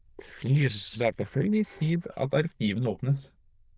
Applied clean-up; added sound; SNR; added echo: neural diffusion model UNIVERSE++.